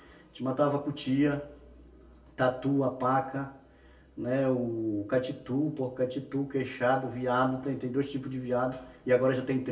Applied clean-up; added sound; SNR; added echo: none; none; none; reverberation time 0.2 s.